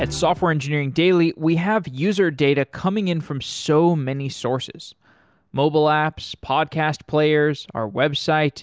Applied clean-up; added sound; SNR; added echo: none; none; none; none.